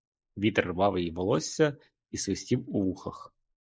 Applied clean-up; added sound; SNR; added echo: neural mask model Resemble Enhance denoiser.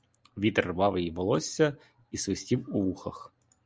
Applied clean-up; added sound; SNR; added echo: none; none; none; none.